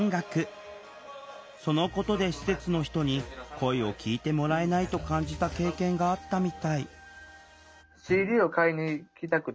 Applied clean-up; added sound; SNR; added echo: none; none; none; none.